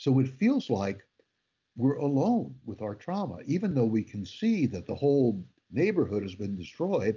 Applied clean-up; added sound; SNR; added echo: none; none; none; none.